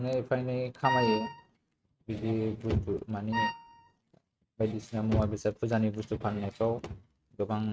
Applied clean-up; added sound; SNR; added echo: neural mask model RNNoise.